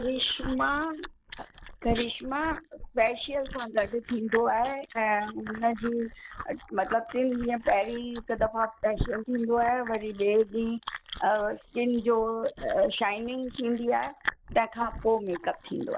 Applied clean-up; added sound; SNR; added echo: neural mask model Resemble Enhance denoiser.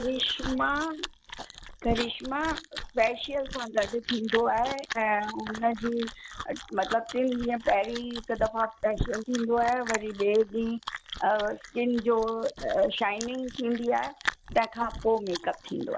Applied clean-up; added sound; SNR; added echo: none; Chewing, mastication; 10 dB; none.